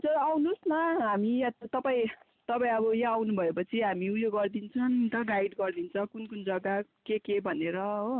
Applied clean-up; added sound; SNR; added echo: none; none; none; none.